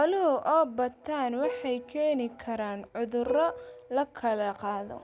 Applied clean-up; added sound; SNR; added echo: none; Plucked string instrument; 12 dB; none.